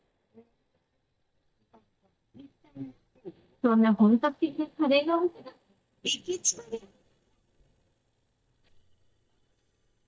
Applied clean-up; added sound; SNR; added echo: neural mask model DeepFilterNet 3.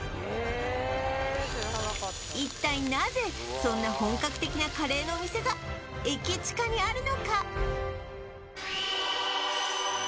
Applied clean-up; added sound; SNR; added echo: none; none; none; none.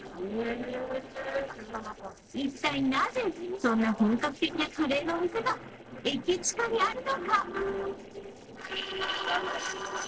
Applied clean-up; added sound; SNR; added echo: neural separator model SepFormer DNS4.